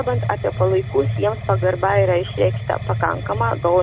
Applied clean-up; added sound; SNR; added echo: none; Mechanisms; 4 dB; none.